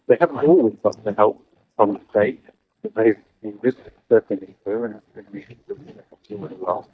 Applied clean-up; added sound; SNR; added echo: neural mask model DeepFilterNet 3.